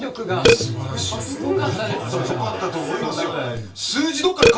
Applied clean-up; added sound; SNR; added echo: none; Burping, eructation; 1 dB; reverberation time 0.2 s.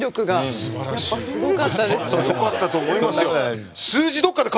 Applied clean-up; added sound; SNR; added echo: none; none; none; none.